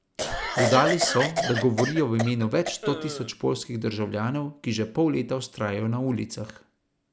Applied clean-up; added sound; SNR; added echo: none; Cough; 3 dB; none.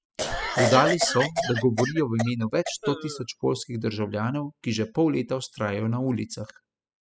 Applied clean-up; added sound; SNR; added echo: classical method spectral subtraction.